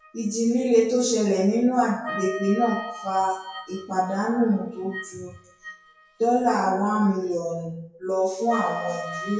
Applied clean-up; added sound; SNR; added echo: classical method WPE with log-MMSE.